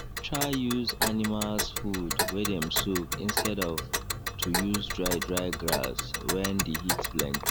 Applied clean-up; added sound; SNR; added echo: none; Tick; 0 dB; none.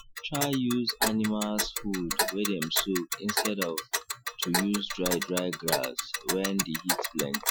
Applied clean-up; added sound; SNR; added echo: classical method Wiener filter.